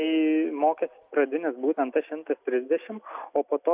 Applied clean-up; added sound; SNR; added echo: none; none; none; none.